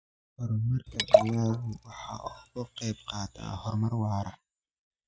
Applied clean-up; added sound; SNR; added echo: neural mask model RNNoise.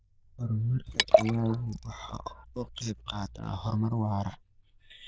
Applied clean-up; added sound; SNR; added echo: neural diffusion model UNIVERSE++.